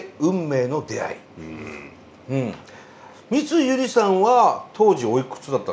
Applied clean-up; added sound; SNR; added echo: none; none; none; none.